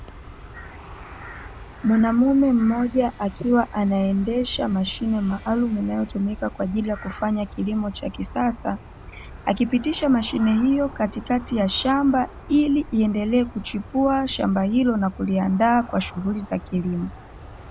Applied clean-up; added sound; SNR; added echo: none; Aircraft; 17 dB; none.